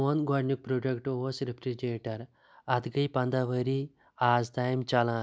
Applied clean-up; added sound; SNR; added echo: none; none; none; none.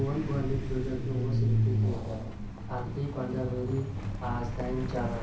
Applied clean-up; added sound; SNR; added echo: none; Truck; -3 dB; reverberation time 0.6 s.